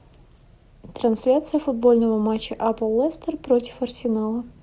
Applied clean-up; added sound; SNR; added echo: none; none; none; none.